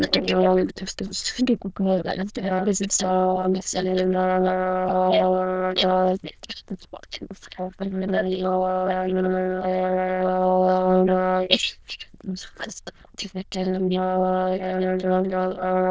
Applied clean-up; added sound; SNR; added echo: neural diffusion model UNIVERSE++.